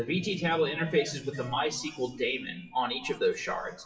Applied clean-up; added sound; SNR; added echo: classical method WPE with log-MMSE.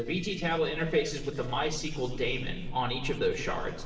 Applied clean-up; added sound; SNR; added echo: neural separator model SepFormer DNS4.